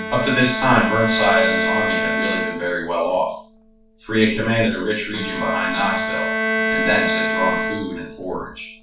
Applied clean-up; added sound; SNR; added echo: none; Bowed string instrument; 2 dB; reverberation time 0.3 s.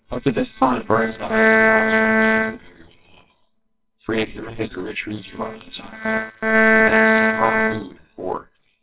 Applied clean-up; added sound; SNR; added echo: neural separator model SepFormer WHAMR!.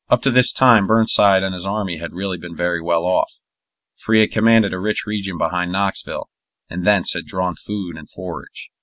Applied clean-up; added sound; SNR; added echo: none; none; none; none.